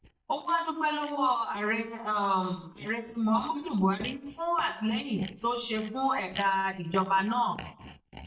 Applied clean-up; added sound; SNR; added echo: neural mask model DeepFilterNet 3.